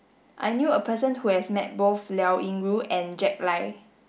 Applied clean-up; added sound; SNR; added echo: none; none; none; none.